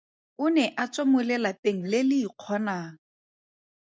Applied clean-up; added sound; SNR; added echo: neural mask model Resemble Enhance denoiser.